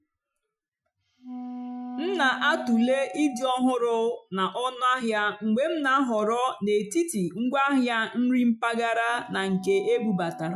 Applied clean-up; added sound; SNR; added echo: classical method Wiener filter.